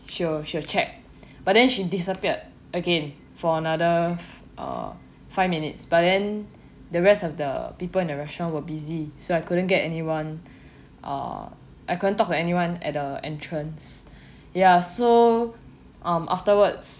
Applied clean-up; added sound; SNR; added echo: none; none; none; none.